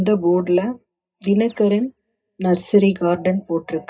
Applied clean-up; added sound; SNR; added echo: neural mask model DeepFilterNet 3.